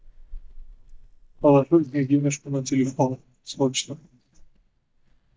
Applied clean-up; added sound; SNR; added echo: neural mask model DeepFilterNet 3.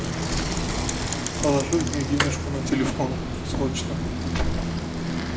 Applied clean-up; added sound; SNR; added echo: none; Bicycle; -1 dB; reverberation time 0.6 s.